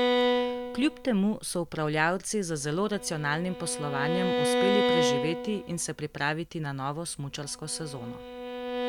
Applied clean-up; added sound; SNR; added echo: none; Bowed string instrument; 0 dB; none.